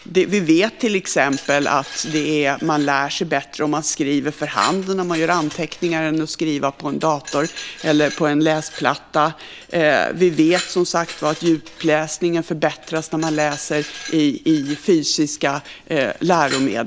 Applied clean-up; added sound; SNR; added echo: none; Glass; 17 dB; none.